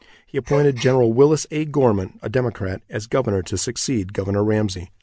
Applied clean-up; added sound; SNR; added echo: none; Gasp; 17 dB; none.